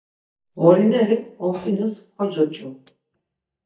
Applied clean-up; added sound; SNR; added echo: neural mask model DeepFilterNet 3.